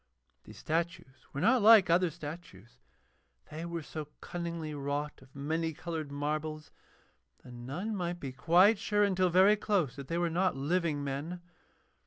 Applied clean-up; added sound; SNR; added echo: none; none; none; none.